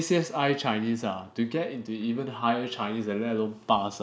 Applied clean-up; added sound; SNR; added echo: none; none; none; none.